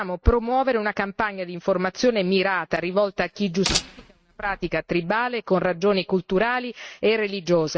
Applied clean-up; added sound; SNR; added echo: neural mask model RNNoise.